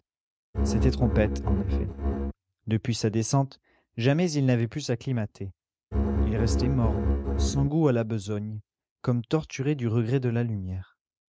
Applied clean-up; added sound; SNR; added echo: neural mask model RNNoise.